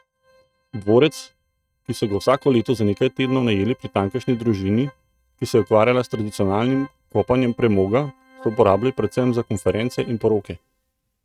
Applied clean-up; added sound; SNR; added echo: neural mask model RNNoise.